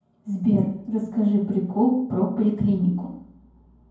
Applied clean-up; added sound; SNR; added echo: none; none; none; reverberation time 0.9 s.